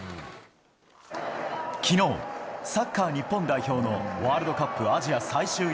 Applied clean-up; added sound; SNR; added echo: none; none; none; none.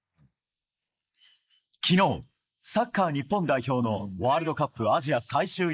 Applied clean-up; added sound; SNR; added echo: neural mask model Resemble Enhance denoiser.